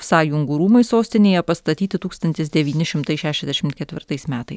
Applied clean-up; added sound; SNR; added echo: none; none; none; none.